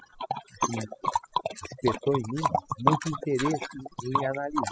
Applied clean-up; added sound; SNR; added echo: classical method spectral subtraction.